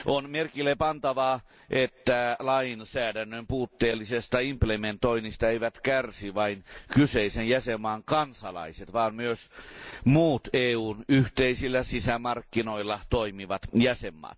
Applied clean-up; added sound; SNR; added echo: none; none; none; none.